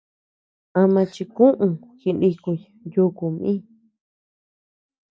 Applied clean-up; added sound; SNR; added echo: none; none; none; none.